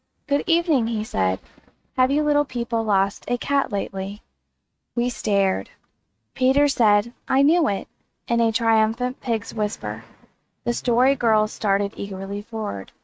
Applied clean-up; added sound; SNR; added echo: neural mask model RNNoise.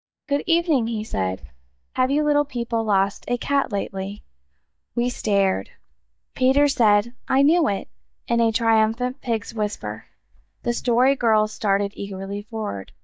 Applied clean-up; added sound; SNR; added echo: neural mask model DeepFilterNet 3.